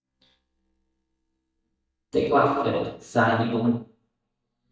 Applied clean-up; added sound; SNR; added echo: neural mask model DeepFilterNet 3.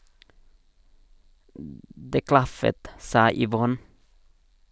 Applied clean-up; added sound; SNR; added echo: none; none; none; none.